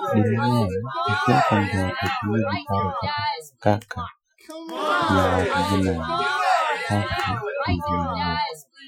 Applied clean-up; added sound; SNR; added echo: classical method Wiener filter.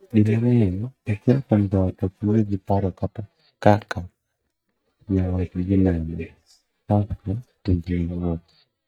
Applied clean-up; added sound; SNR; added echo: neural mask model DeepFilterNet 3.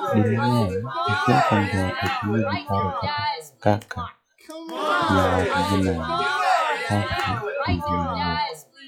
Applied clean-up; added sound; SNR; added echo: classical method log-MMSE.